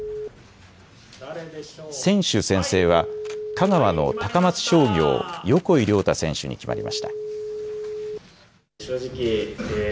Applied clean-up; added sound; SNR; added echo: none; Telephone; 12 dB; none.